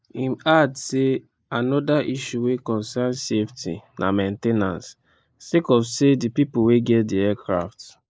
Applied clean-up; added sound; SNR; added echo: neural mask model Resemble Enhance denoiser.